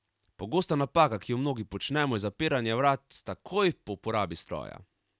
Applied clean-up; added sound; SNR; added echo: none; none; none; none.